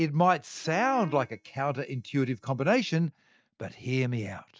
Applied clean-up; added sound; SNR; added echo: neural mask model DeepFilterNet 3.